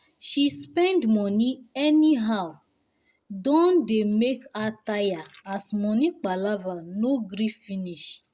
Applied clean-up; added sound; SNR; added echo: none; none; none; none.